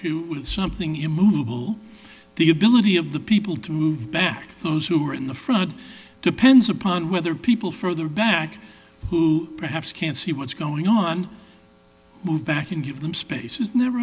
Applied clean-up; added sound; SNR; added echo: none; none; none; none.